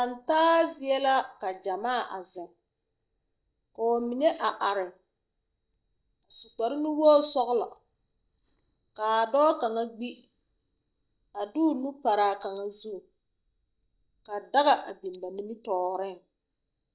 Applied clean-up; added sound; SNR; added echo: neural mask model DeepFilterNet 3.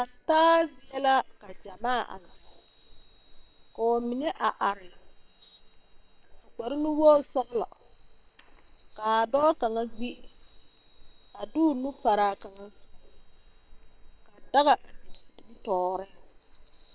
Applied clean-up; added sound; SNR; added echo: neural separator model SepFormer WHAM!.